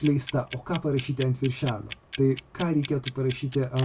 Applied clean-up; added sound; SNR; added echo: none; Clock; 12 dB; reverberation time 0.2 s.